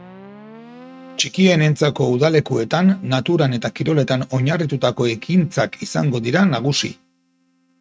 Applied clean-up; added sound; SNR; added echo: neural mask model RNNoise.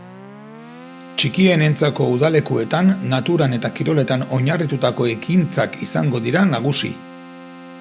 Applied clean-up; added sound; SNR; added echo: none; Keyboard (musical); 18 dB; none.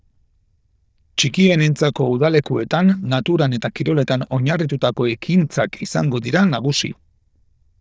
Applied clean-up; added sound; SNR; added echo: neural diffusion model UNIVERSE++.